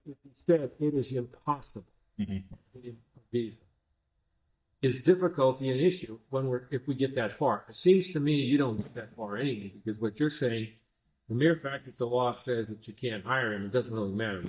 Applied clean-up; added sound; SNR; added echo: neural mask model DeepFilterNet 3.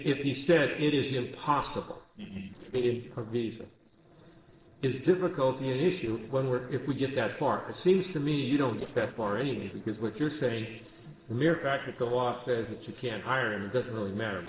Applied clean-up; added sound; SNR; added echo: neural separator model SepFormer DNS4.